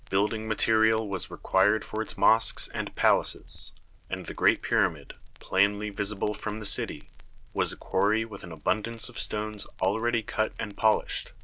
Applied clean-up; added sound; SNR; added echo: none; Crackle; 17 dB; none.